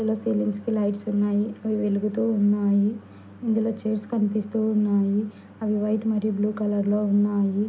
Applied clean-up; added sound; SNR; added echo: none; none; none; none.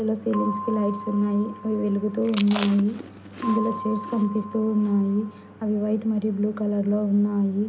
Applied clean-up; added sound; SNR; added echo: none; Percussion + Chewing, mastication; 12 dB; none.